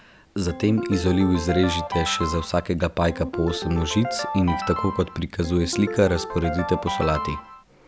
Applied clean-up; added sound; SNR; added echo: none; Ringtone; 7 dB; none.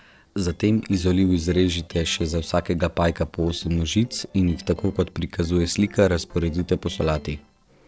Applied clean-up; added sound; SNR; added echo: neural separator model SepFormer DNS4.